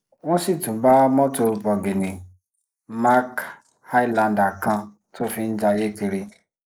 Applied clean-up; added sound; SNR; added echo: neural mask model Resemble Enhance denoiser.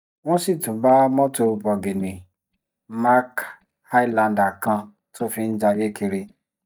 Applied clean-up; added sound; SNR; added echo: neural mask model DeepFilterNet 3.